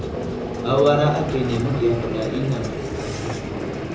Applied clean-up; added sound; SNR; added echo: none; Vehicle; 4 dB; reverberation time 0.6 s.